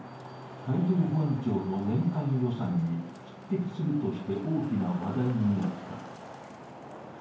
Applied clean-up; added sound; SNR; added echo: none; Traffic noise, roadway noise; 15 dB; reverberation time 0.9 s.